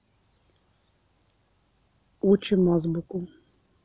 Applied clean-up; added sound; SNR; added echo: none; none; none; none.